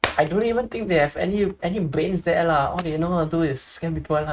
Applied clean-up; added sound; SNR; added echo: neural mask model RNNoise.